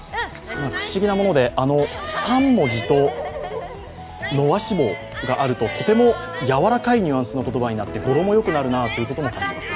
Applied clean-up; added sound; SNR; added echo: none; none; none; none.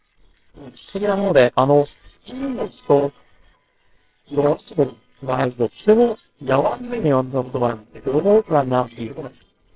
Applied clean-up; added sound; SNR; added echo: neural separator model SepFormer WHAMR!.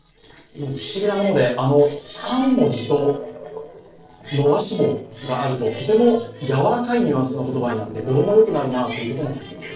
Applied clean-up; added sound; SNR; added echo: neural separator model SepFormer DNS4.